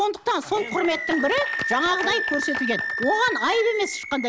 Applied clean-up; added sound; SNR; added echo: none; Animal; 5 dB; none.